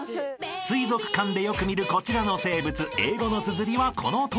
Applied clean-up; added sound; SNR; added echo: none; Wind instrument, woodwind instrument; 16 dB; none.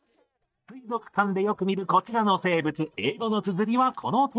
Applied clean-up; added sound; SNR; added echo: neural mask model DeepFilterNet 3.